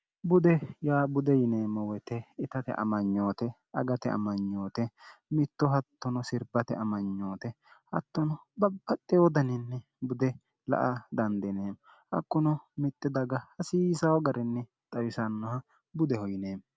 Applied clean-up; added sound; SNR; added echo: none; none; none; none.